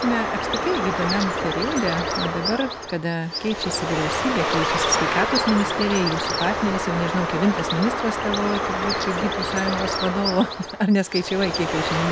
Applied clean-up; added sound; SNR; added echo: none; Bird; 0 dB; none.